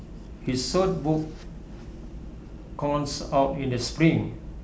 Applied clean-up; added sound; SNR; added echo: none; none; none; none.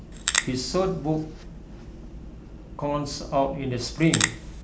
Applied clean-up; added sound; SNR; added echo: none; Crackle; 0 dB; none.